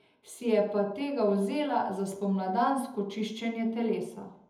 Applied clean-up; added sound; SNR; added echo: none; none; none; reverberation time 0.7 s.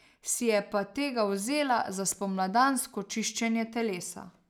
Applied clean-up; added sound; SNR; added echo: none; none; none; none.